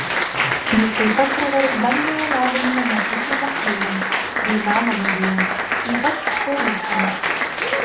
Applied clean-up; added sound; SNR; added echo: none; Applause; -1 dB; reverberation time 0.3 s.